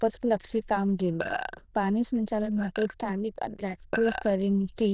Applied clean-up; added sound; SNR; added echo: neural diffusion model UNIVERSE++.